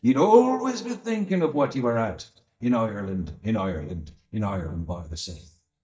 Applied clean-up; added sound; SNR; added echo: neural mask model DeepFilterNet 3.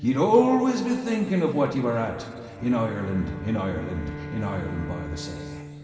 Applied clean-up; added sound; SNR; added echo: none; Bowed string instrument; 13 dB; reverberation time 2.1 s.